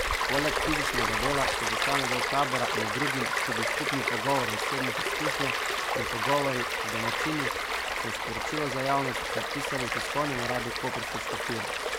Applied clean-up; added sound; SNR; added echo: none; Stream; -4 dB; none.